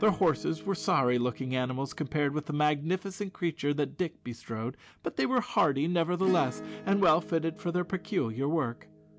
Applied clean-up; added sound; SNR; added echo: none; Acoustic guitar / Strum; 17 dB; none.